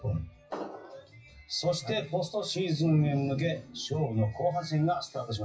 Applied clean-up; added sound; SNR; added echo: classical method WPE with log-MMSE.